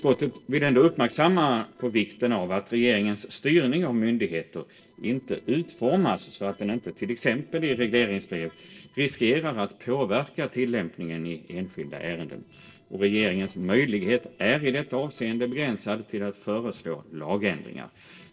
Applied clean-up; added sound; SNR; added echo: neural separator model SepFormer DNS4.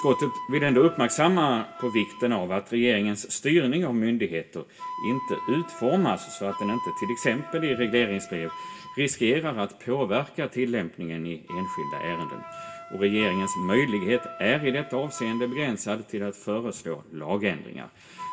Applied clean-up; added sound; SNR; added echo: none; Wind instrument, woodwind instrument; 13 dB; reverberation time 0.2 s.